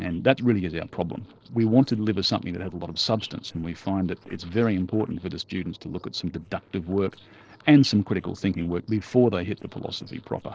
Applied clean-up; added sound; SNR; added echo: neural separator model SepFormer DNS4.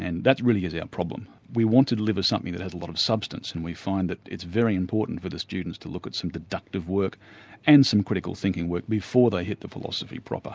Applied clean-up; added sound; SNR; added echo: none; none; none; none.